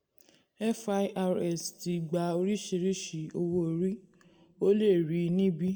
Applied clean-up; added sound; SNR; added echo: none; none; none; reverberation time 1.3 s.